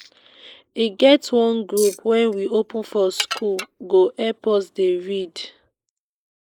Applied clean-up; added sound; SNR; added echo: neural mask model Resemble Enhance denoiser.